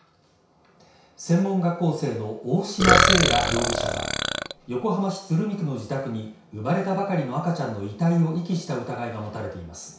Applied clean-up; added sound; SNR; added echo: none; Burping, eructation; -4 dB; reverberation time 0.6 s.